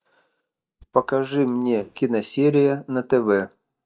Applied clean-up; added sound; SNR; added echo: neural mask model DeepFilterNet 3.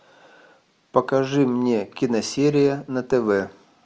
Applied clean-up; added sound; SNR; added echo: none; none; none; none.